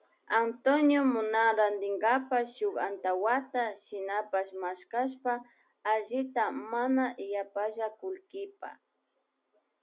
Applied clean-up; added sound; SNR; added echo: none; none; none; none.